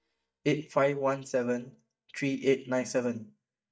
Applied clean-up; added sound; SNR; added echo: neural mask model DeepFilterNet 3.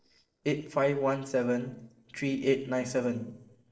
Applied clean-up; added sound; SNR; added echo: neural separator model SepFormer DNS4.